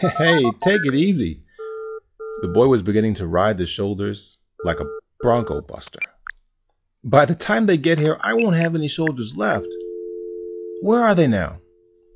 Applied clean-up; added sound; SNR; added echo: classical method log-MMSE.